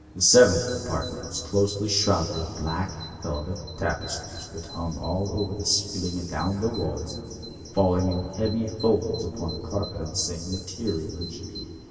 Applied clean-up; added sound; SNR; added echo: none; Bird vocalization, bird call, bird song; 16 dB; reverberation time 2.6 s.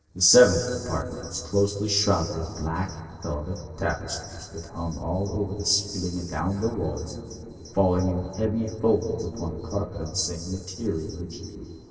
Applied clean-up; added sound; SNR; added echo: neural separator model SepFormer DNS4.